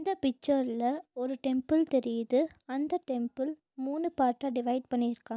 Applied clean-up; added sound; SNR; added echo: none; none; none; none.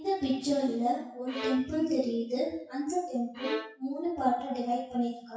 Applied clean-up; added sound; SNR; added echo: classical method WPE with log-MMSE.